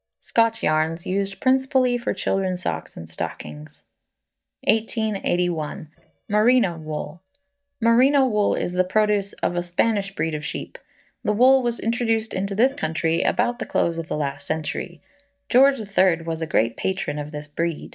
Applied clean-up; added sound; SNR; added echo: neural mask model DeepFilterNet 3.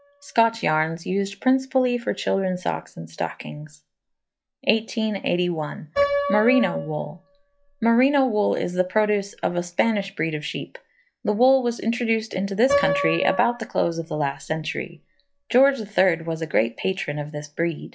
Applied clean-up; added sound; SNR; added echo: classical method log-MMSE.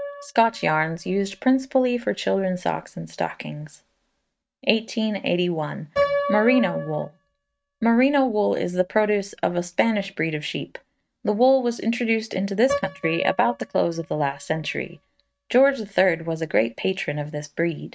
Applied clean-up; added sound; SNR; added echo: neural mask model RNNoise.